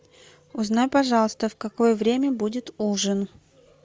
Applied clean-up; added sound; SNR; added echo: none; none; none; none.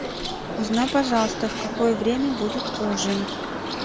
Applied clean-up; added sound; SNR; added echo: none; Bird; 4 dB; none.